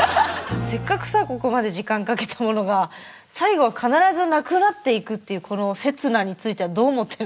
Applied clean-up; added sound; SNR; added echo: none; none; none; none.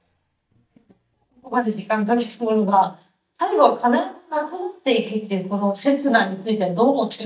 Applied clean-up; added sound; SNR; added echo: neural mask model DeepFilterNet 3.